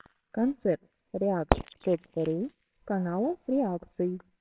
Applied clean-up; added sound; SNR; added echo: neural separator model SepFormer WHAMR!.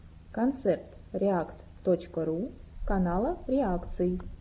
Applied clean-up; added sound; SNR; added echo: none; none; none; none.